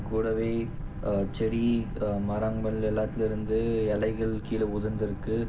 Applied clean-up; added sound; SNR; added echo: none; Boat, Water vehicle; 7 dB; reverberation time 0.7 s.